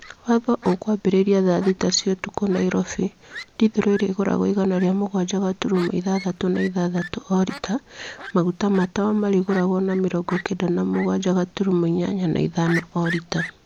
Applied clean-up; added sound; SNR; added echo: none; Fowl; 18 dB; none.